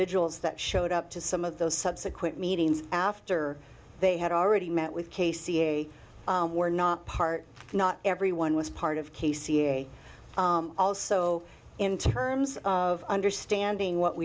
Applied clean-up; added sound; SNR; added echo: none; none; none; none.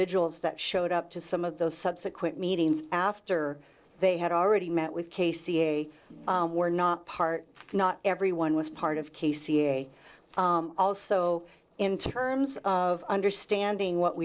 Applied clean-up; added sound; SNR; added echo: neural separator model SepFormer DNS4.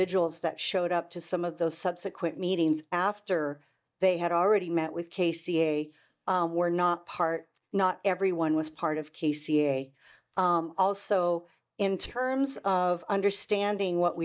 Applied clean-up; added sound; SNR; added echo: neural mask model DeepFilterNet 3.